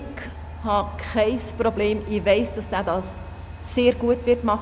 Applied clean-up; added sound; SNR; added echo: none; Train; 12 dB; none.